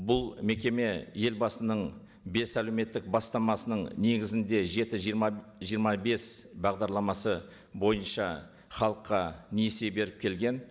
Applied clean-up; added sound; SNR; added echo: none; none; none; none.